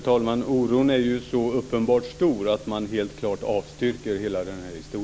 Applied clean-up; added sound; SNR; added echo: none; none; none; none.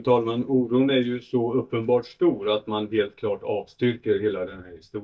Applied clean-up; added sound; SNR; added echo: neural mask model DeepFilterNet 3.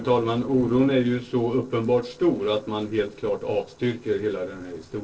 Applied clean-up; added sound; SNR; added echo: neural separator model SepFormer DNS4.